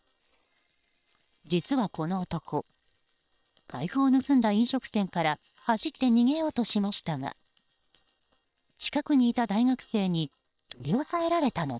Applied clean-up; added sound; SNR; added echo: neural separator model SepFormer WHAM!.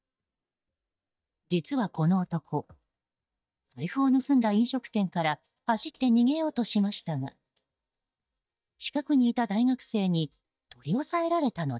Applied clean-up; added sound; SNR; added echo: neural mask model DeepFilterNet 3.